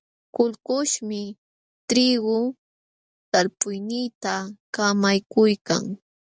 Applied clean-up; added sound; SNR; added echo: none; none; none; none.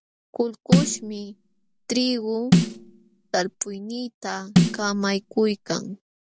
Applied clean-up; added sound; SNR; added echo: none; Snare drum; -4 dB; none.